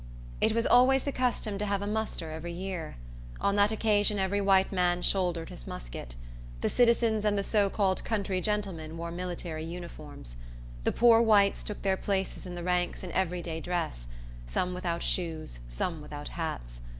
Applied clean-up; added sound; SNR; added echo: none; none; none; none.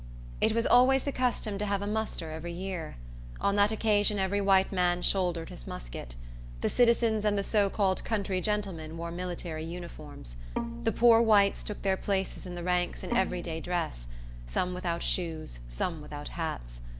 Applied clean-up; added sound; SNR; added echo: none; Bowed string instrument; 12 dB; none.